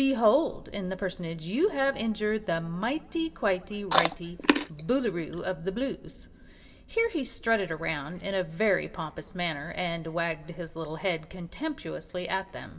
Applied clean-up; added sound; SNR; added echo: none; Chewing, mastication; -1 dB; reverberation time 1.3 s.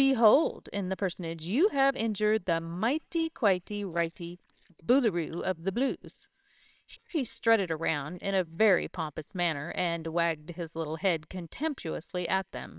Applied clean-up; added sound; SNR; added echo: neural separator model SepFormer WHAMR!.